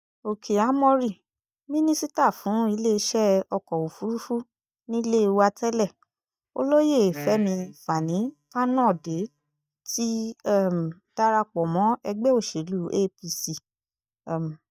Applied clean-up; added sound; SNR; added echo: neural mask model DeepFilterNet 3.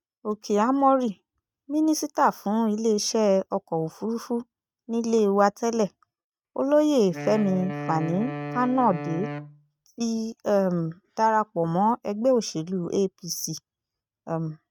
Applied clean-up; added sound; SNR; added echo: neural mask model RNNoise.